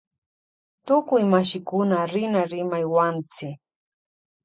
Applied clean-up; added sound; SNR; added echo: none; none; none; none.